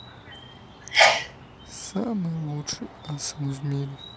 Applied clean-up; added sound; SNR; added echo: none; Sneeze; -4 dB; none.